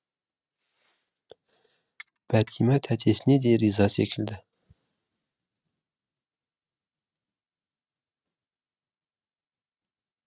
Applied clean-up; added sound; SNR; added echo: neural mask model RNNoise.